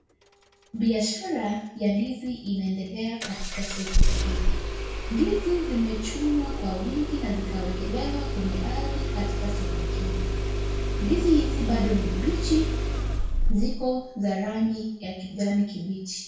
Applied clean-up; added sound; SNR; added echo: none; Engine starting; -1 dB; reverberation time 0.6 s.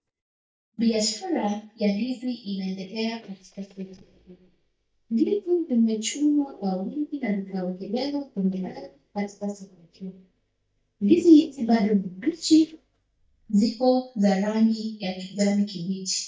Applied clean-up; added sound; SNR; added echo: neural mask model DeepFilterNet 3.